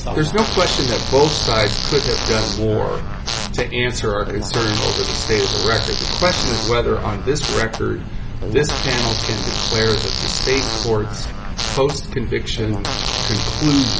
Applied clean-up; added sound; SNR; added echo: none; Fart; 5 dB; none.